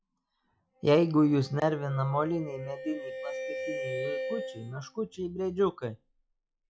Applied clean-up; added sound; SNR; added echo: classical method log-MMSE.